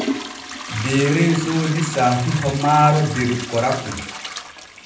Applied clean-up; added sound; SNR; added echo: none; Trickle, dribble / Toilet flush / Hiss; 10 dB; reverberation time 0.6 s.